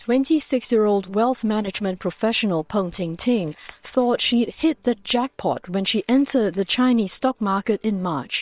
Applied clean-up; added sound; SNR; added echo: neural separator model SepFormer WHAM!.